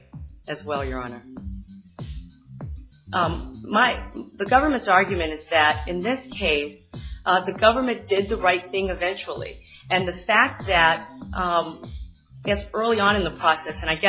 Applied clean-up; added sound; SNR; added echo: classical method log-MMSE.